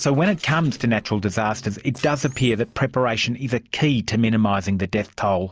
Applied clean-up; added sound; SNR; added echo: neural separator model SepFormer DNS4.